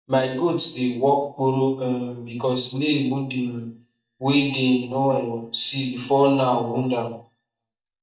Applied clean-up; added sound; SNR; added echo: neural mask model DeepFilterNet 3.